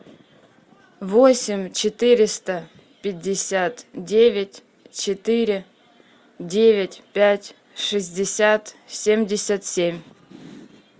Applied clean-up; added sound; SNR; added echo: none; none; none; none.